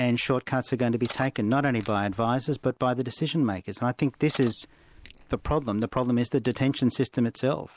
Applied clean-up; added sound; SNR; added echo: neural mask model Resemble Enhance denoiser.